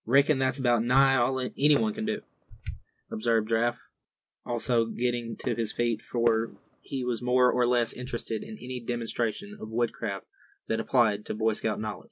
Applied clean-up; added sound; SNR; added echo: none; Fireworks; 17 dB; none.